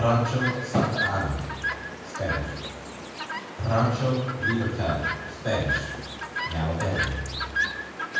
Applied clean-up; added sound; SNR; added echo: none; Chirp, tweet; 3 dB; reverberation time 1.2 s.